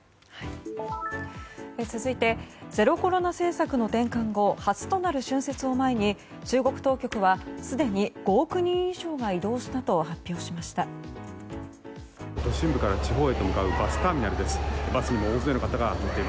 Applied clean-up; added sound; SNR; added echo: none; none; none; none.